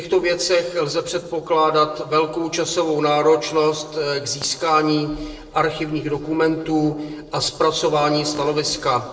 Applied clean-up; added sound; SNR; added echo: neural separator model SepFormer DNS4.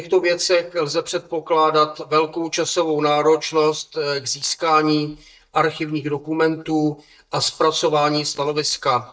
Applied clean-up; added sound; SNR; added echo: neural mask model DeepFilterNet 3.